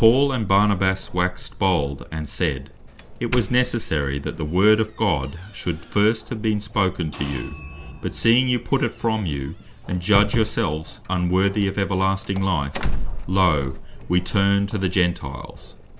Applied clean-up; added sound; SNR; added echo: none; Doorbell; 8 dB; none.